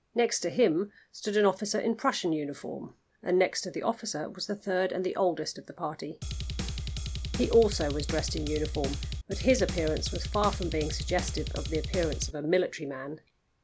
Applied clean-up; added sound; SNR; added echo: none; Drum kit; 4 dB; none.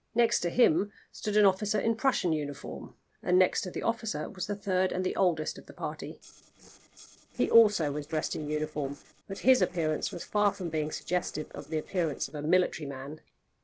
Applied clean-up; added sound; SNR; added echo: neural separator model SepFormer DNS4.